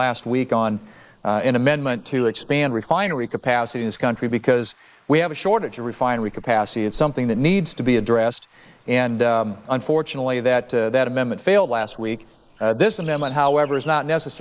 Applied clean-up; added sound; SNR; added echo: neural mask model Resemble Enhance denoiser.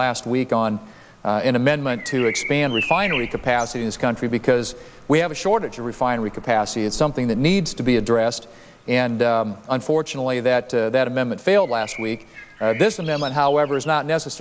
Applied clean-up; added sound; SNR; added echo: none; Bird vocalization, bird call, bird song; 15 dB; none.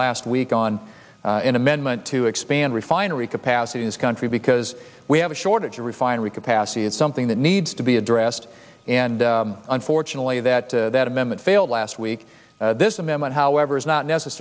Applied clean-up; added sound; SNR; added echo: none; none; none; none.